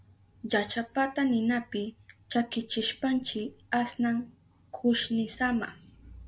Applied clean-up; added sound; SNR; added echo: none; none; none; none.